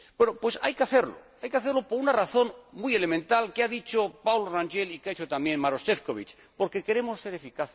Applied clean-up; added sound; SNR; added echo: none; none; none; none.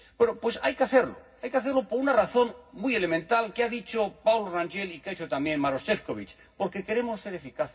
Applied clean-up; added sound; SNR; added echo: none; none; none; reverberation time 0.4 s.